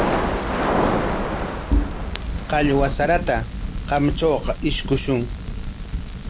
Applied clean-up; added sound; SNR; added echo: none; Crackle; -1 dB; none.